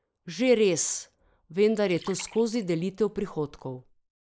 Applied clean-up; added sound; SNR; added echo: neural mask model Resemble Enhance denoiser.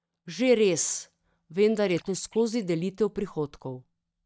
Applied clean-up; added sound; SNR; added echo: neural mask model DeepFilterNet 3.